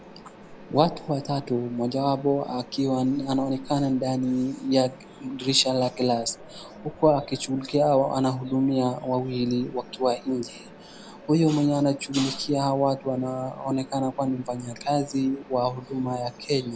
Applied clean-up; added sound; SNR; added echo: none; Mechanisms; 20 dB; none.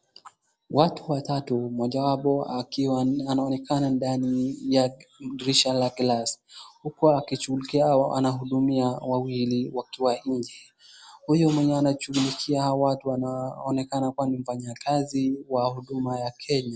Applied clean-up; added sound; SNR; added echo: none; none; none; none.